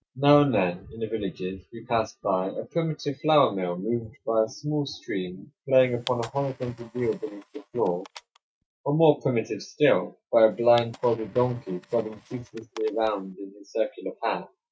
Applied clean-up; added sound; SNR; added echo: neural mask model RNNoise.